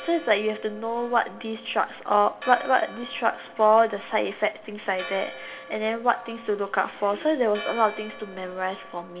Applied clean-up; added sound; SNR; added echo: none; Church bell; 17 dB; reverberation time 2.1 s.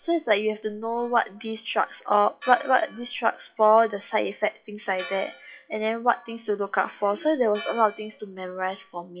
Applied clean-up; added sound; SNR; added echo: classical method WPE with log-MMSE.